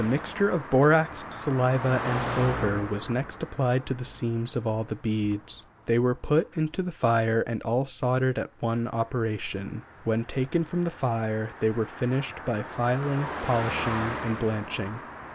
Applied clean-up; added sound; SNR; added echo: none; Car passing by; 11 dB; none.